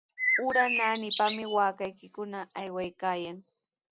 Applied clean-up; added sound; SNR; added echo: none; Bird; -1 dB; none.